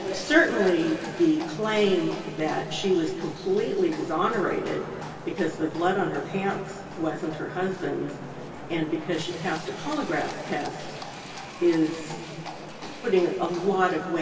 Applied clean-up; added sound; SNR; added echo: none; Livestock, farm animals, working animals; 13 dB; reverberation time 2.5 s.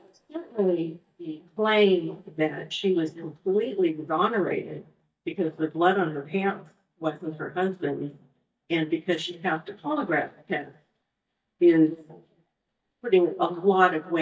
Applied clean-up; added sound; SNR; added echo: neural mask model DeepFilterNet 3.